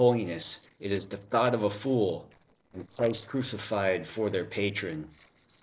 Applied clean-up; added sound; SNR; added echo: neural separator model SepFormer DNS4.